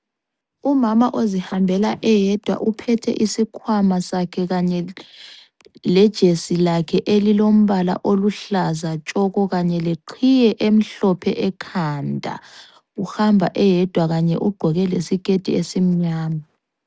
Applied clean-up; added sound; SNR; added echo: none; none; none; none.